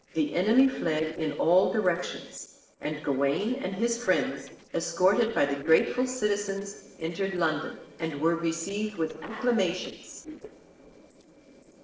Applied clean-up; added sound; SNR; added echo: neural separator model SepFormer DNS4.